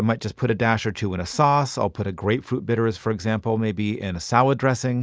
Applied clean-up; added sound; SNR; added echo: none; none; none; none.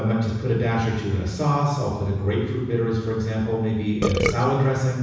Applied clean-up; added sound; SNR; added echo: none; Burping, eructation; 1 dB; reverberation time 1.1 s.